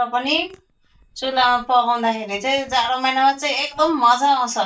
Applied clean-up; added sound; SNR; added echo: neural mask model DeepFilterNet 3.